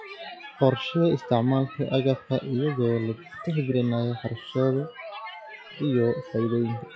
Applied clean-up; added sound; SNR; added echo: classical method log-MMSE.